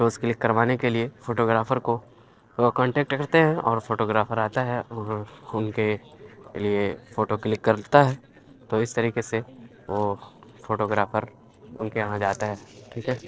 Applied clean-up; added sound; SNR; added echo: neural separator model SepFormer DNS4.